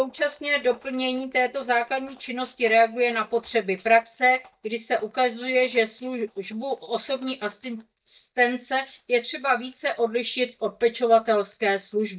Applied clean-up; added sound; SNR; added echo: neural mask model DeepFilterNet 3.